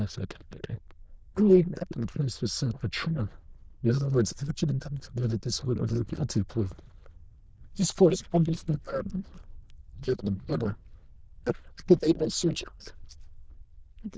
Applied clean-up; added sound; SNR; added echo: neural diffusion model UNIVERSE++.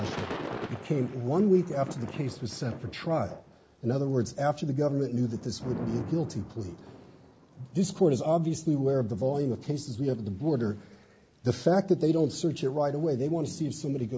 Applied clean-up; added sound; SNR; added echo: none; Thunder / Rain; 15 dB; none.